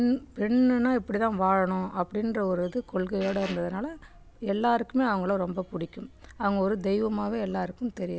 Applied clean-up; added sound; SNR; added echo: none; Fart; 14 dB; none.